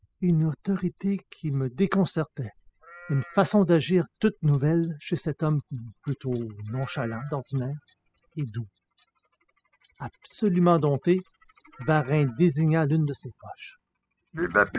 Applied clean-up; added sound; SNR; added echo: classical method spectral subtraction.